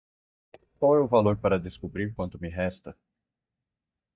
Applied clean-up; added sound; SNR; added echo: neural mask model DeepFilterNet 3.